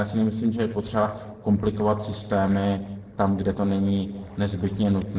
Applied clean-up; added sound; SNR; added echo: neural separator model SepFormer DNS4.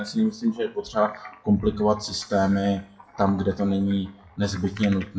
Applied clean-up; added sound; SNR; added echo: classical method WPE with log-MMSE.